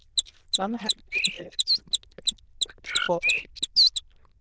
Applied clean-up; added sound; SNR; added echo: neural diffusion model UNIVERSE++.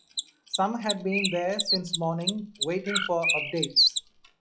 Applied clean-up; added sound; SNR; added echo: classical method log-MMSE.